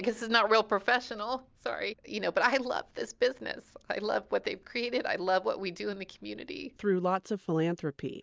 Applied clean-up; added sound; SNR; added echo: none; none; none; none.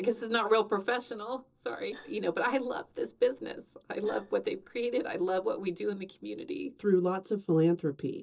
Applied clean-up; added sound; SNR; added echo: neural separator model SepFormer DNS4.